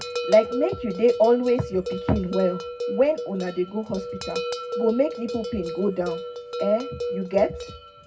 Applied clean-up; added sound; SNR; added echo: none; Bell; 7 dB; reverberation time 0.3 s.